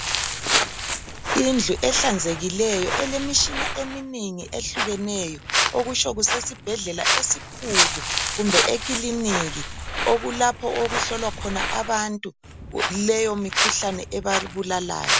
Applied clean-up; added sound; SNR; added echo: none; Walk, footsteps; 1 dB; none.